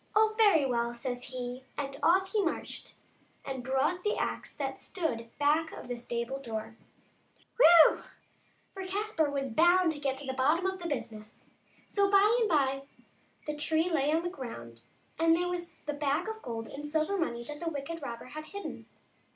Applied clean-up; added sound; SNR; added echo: none; none; none; none.